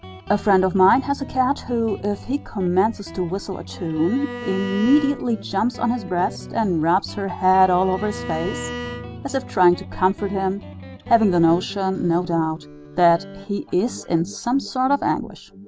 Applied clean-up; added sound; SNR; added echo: none; Guitar + Bowed string instrument; 13 dB; none.